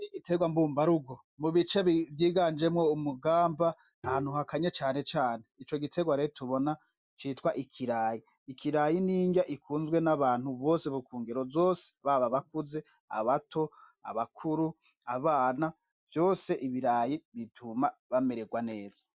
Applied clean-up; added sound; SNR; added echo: neural mask model Resemble Enhance denoiser.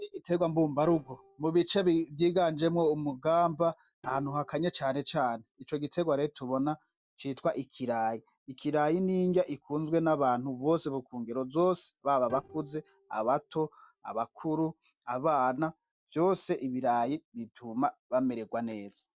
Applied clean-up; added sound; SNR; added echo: neural separator model SepFormer DNS4.